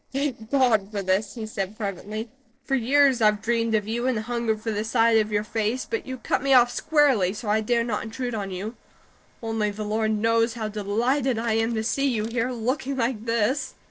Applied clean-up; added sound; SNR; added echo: neural separator model SepFormer DNS4.